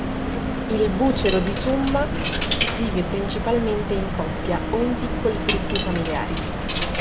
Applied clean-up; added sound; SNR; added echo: none; Coin (dropping); -1 dB; reverberation time 2.6 s.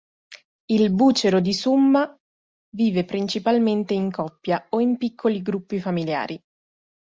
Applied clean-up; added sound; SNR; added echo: none; none; none; none.